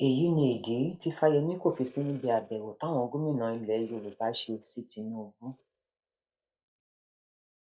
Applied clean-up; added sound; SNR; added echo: neural mask model DeepFilterNet 3.